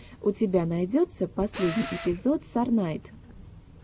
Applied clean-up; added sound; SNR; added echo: none; Tools; 11 dB; none.